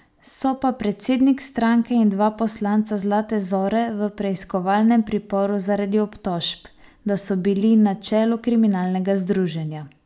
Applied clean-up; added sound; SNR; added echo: none; none; none; none.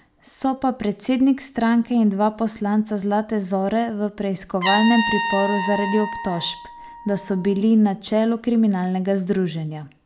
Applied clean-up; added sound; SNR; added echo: none; Trumpet; 10 dB; none.